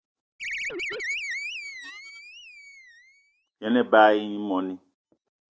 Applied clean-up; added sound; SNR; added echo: none; Animal; 8 dB; none.